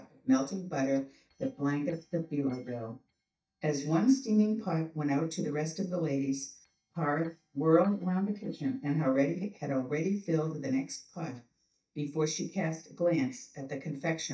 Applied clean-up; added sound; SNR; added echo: neural mask model DeepFilterNet 3.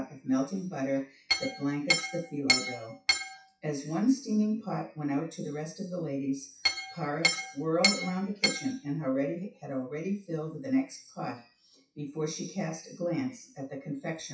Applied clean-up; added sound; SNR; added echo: classical method WPE with log-MMSE.